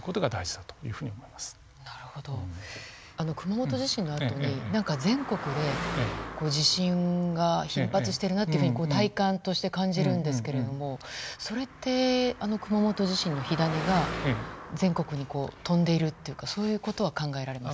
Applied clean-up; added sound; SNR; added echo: none; Car passing by; 13 dB; none.